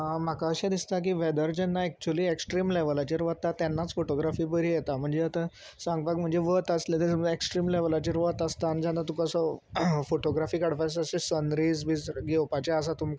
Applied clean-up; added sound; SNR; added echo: none; none; none; none.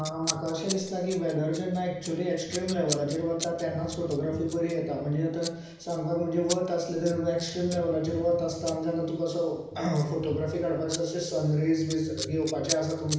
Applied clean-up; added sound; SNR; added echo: none; Scissors; 13 dB; reverberation time 0.9 s.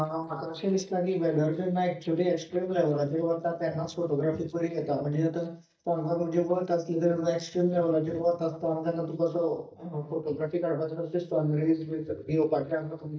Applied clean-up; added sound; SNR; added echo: neural mask model DeepFilterNet 3.